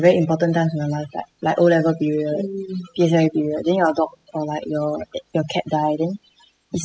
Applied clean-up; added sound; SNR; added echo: classical method spectral subtraction.